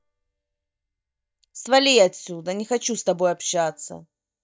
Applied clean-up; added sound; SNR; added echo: neural mask model DeepFilterNet 3.